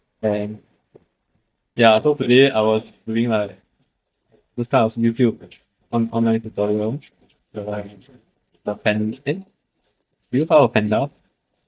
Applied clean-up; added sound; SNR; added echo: neural mask model DeepFilterNet 3.